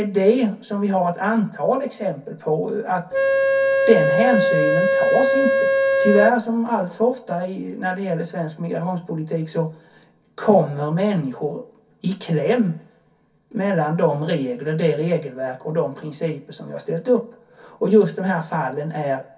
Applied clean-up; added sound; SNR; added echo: none; Organ; -4 dB; reverberation time 0.3 s.